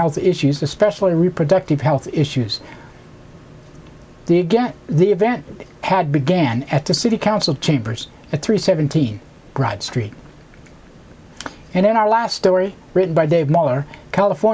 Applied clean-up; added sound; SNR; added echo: none; none; none; none.